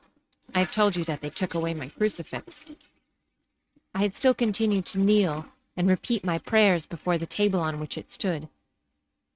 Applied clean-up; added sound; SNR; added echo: neural mask model RNNoise.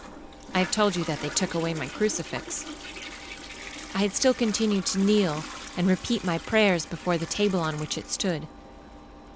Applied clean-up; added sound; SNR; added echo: none; Engine + Toilet flush; 13 dB; none.